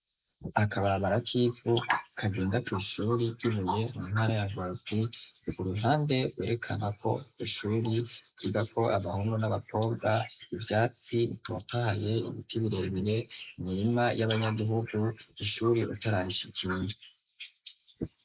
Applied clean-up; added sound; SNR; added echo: neural mask model Resemble Enhance denoiser.